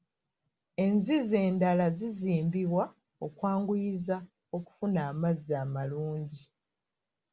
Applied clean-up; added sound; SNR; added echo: none; none; none; none.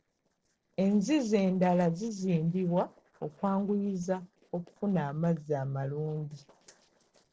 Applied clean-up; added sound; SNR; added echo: neural separator model SepFormer DNS4.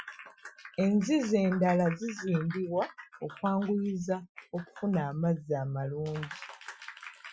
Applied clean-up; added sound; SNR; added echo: classical method Wiener filter.